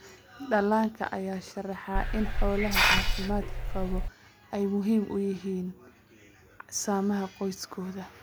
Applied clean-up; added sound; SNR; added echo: none; Hiss; -4 dB; none.